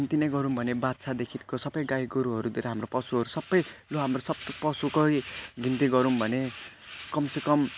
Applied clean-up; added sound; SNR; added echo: none; none; none; none.